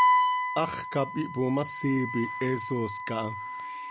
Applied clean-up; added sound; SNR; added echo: none; Wind instrument, woodwind instrument; -1 dB; none.